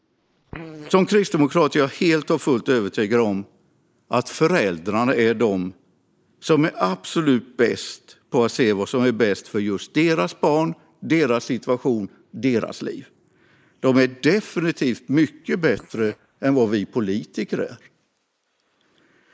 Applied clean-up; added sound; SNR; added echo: neural mask model Resemble Enhance denoiser.